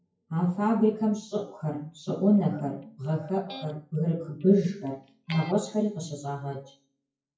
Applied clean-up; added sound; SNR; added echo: classical method WPE with log-MMSE.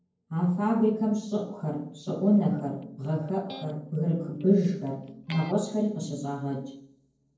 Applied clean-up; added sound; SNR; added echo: neural separator model SepFormer DNS4.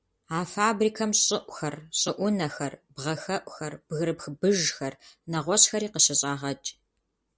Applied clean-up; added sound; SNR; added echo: none; none; none; none.